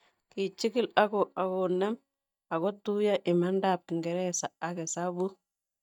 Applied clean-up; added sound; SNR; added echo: neural mask model DeepFilterNet 3.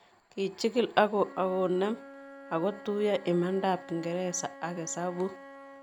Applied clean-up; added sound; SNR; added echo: none; Wind instrument, woodwind instrument; 18 dB; none.